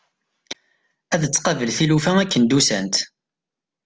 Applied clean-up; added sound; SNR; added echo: none; none; none; none.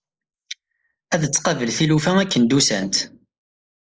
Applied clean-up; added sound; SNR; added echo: neural mask model Resemble Enhance denoiser.